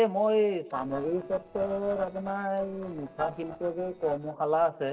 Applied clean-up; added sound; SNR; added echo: neural separator model SepFormer DNS4.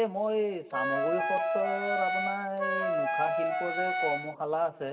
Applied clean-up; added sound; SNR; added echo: none; Wind instrument, woodwind instrument; -3 dB; reverberation time 1.5 s.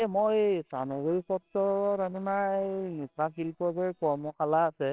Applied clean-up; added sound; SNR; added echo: neural separator model SepFormer WHAMR!.